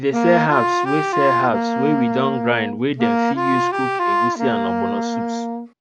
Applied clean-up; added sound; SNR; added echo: none; Wind instrument, woodwind instrument; -2 dB; none.